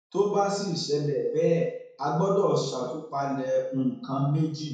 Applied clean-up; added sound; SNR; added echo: none; none; none; reverberation time 0.6 s.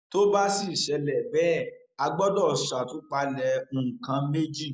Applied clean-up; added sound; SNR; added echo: none; none; none; none.